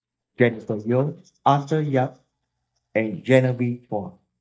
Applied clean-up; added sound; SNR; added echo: neural mask model DeepFilterNet 3.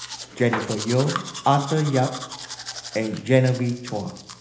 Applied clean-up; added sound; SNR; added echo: none; Domestic sounds, home sounds; 11 dB; reverberation time 1.1 s.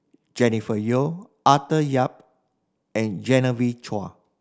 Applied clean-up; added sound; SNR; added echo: none; none; none; none.